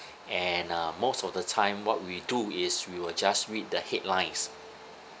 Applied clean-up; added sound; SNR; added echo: none; none; none; none.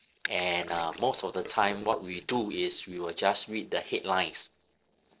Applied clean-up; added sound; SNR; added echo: neural separator model SepFormer DNS4.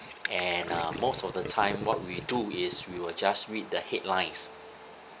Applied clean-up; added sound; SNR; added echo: none; Gurgling; 9 dB; none.